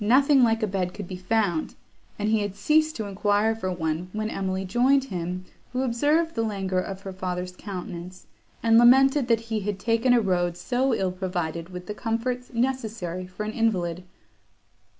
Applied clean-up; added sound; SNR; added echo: none; none; none; none.